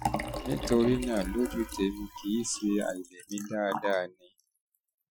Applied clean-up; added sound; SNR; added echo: classical method Wiener filter.